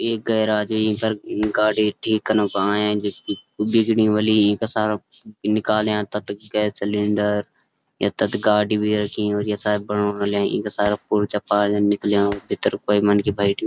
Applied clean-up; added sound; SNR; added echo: none; Clapping; 15 dB; none.